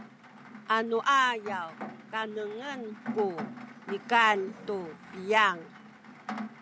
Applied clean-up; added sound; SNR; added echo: none; Rain; 13 dB; none.